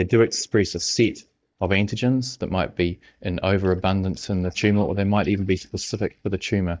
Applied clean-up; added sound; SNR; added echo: neural mask model DeepFilterNet 3.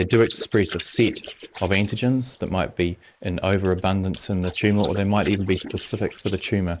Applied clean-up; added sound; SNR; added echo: neural mask model Resemble Enhance denoiser.